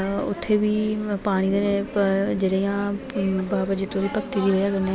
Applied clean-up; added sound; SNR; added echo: none; none; none; none.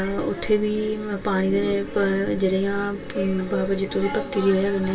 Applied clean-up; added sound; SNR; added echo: none; none; none; reverberation time 0.1 s.